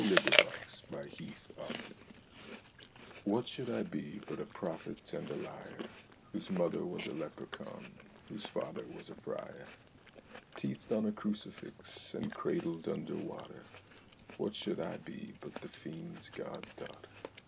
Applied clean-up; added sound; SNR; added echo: none; Chewing, mastication; 2 dB; none.